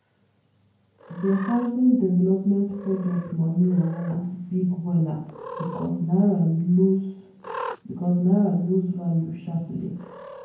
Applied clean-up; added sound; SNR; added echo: none; Cat; 18 dB; reverberation time 0.9 s.